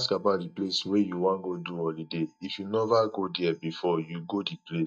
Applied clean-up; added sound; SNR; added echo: neural mask model DeepFilterNet 3.